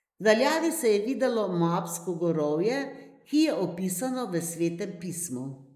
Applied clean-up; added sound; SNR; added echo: neural mask model Resemble Enhance denoiser.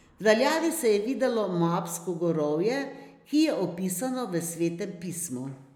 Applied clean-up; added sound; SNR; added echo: none; none; none; none.